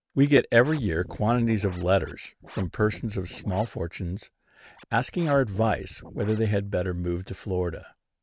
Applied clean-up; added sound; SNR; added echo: neural mask model RNNoise.